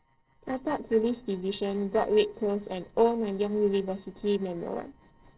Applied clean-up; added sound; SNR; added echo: neural separator model SepFormer DNS4.